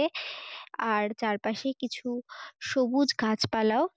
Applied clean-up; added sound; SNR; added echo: none; none; none; none.